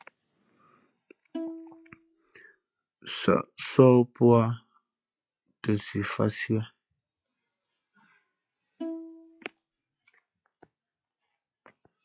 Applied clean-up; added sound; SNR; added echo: classical method log-MMSE.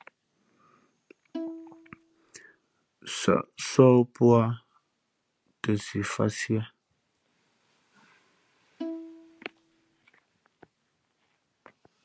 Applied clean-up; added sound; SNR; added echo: none; Bowed string instrument; 12 dB; none.